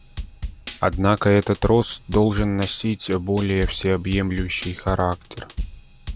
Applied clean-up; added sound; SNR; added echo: none; Drum kit; 10 dB; none.